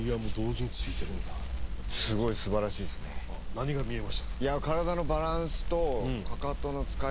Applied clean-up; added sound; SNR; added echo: none; Crackle; 0 dB; none.